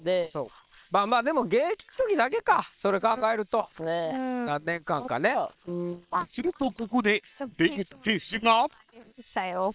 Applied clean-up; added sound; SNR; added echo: neural separator model SepFormer WHAM!.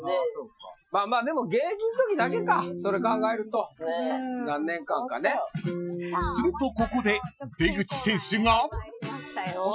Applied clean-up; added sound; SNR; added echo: classical method Wiener filter.